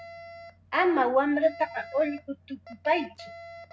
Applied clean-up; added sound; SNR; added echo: none; Alarm; 18 dB; reverberation time 0.3 s.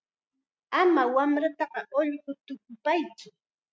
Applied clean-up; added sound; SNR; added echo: none; none; none; none.